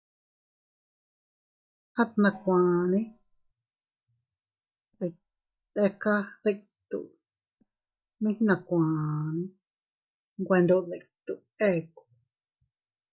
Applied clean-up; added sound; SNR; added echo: neural mask model DeepFilterNet 3.